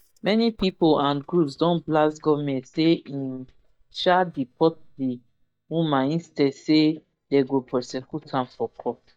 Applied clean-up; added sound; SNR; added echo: neural mask model DeepFilterNet 3.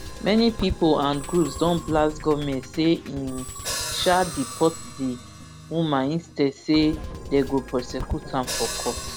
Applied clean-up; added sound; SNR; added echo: none; Hi-hat + Musical instrument; 10 dB; none.